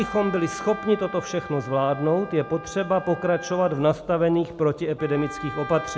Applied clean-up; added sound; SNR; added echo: none; Wind instrument, woodwind instrument; 13 dB; none.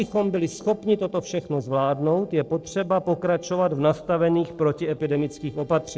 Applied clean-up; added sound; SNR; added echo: neural separator model SepFormer DNS4.